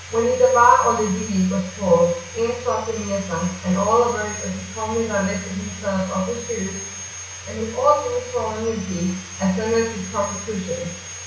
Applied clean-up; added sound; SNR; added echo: none; Sawing; 14 dB; reverberation time 0.6 s.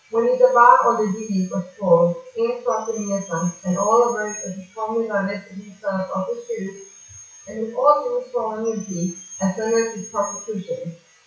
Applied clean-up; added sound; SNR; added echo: classical method WPE with log-MMSE.